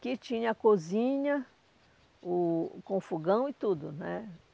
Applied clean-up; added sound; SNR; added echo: none; none; none; none.